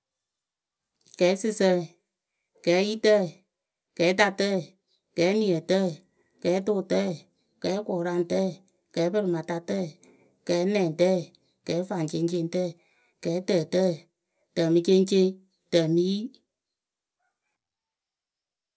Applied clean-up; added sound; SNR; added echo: none; none; none; none.